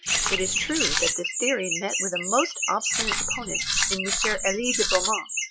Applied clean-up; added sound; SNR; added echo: classical method Wiener filter.